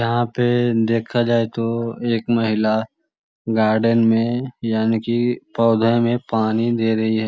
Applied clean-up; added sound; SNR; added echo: none; none; none; none.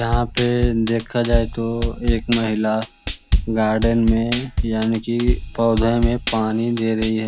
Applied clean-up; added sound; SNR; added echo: none; Drum kit; 3 dB; none.